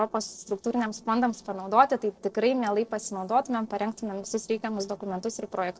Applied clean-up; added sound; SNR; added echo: neural separator model SepFormer DNS4.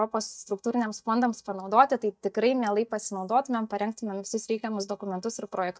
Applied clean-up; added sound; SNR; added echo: neural mask model DeepFilterNet 3.